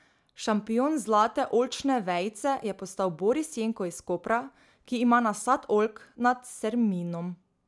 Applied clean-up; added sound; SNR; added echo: none; none; none; none.